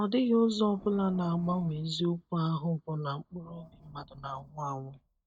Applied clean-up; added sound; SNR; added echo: neural mask model DeepFilterNet 3.